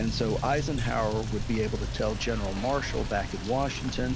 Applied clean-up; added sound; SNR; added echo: none; Motor vehicle (road) / Rain; 3 dB; none.